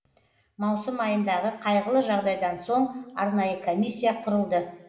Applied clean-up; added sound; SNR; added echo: none; none; none; reverberation time 0.9 s.